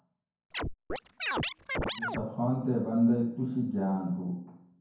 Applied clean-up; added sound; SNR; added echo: none; Scratching (performance technique); 3 dB; reverberation time 0.9 s.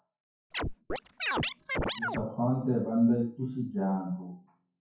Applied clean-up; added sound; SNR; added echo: classical method WPE with log-MMSE.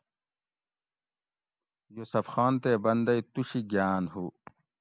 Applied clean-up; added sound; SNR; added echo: none; none; none; none.